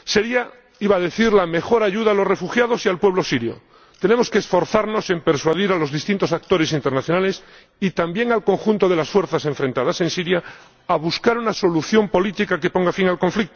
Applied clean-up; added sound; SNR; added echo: none; none; none; none.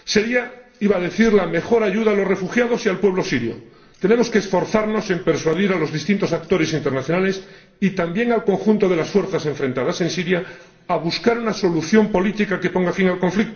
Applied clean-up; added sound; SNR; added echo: none; none; none; reverberation time 0.6 s.